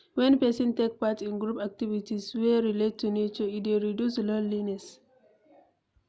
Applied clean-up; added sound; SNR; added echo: none; none; none; none.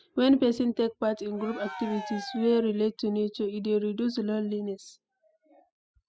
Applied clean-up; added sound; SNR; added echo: classical method spectral subtraction.